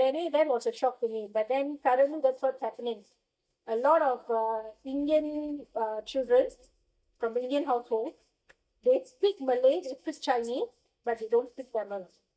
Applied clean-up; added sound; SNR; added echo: neural mask model DeepFilterNet 3.